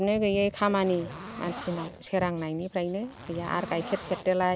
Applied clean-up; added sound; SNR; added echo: none; Zipper (clothing); 13 dB; none.